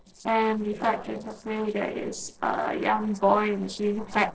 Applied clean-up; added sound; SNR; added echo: neural separator model SepFormer DNS4.